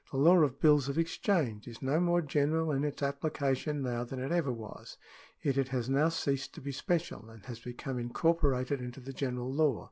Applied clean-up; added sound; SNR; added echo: none; none; none; none.